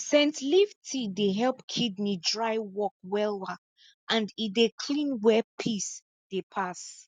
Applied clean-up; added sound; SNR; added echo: none; none; none; none.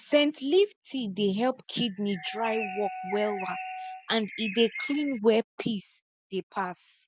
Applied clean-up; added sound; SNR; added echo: none; Wind instrument, woodwind instrument + Bird; 10 dB; none.